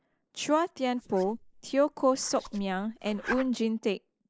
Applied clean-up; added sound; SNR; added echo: neural mask model Resemble Enhance denoiser.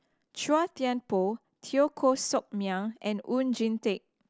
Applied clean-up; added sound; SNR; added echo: none; none; none; none.